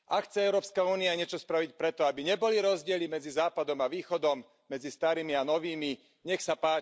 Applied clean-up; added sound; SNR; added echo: none; none; none; none.